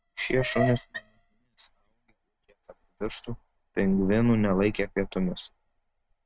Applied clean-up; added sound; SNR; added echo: neural mask model RNNoise.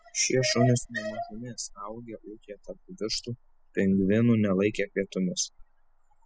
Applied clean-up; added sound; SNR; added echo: classical method spectral subtraction.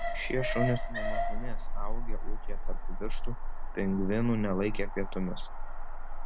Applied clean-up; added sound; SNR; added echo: none; Alarm; -5 dB; none.